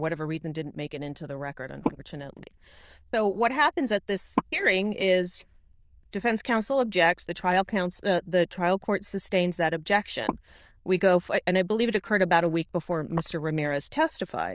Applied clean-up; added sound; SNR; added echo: neural diffusion model UNIVERSE++.